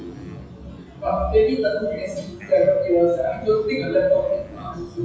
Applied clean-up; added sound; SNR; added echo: classical method WPE with log-MMSE.